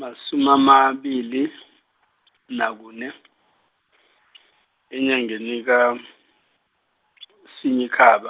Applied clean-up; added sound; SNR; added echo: none; none; none; none.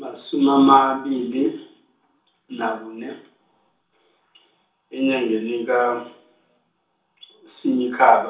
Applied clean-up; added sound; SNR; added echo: none; none; none; reverberation time 0.7 s.